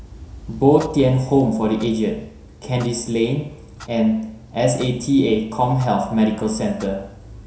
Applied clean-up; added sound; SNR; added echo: none; Clock; 19 dB; reverberation time 0.7 s.